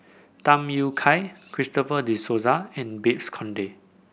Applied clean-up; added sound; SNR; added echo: none; none; none; none.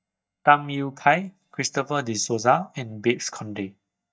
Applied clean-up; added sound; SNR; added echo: neural mask model DeepFilterNet 3.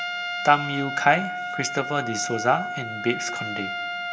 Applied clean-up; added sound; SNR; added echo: none; Trumpet; 5 dB; reverberation time 0.8 s.